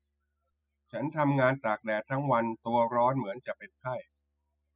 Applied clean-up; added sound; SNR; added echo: classical method spectral subtraction.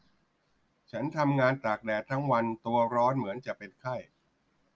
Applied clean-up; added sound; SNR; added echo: none; none; none; none.